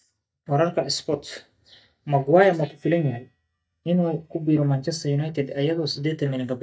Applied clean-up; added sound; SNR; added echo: neural mask model DeepFilterNet 3.